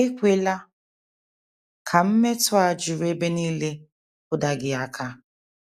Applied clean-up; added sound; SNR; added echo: none; none; none; none.